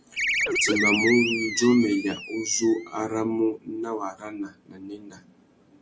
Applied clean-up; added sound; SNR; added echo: none; Animal; 2 dB; none.